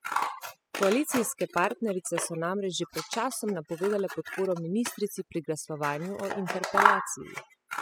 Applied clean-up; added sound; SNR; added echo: classical method spectral subtraction.